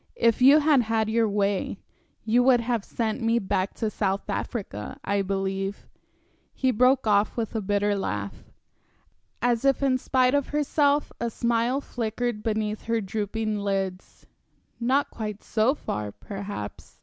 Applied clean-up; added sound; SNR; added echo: none; none; none; none.